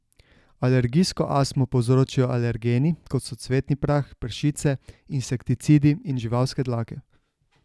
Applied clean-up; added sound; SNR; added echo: none; none; none; none.